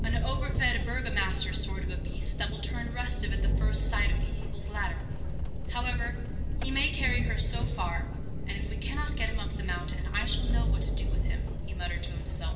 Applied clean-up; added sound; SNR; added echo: none; Engine; -1 dB; reverberation time 0.9 s.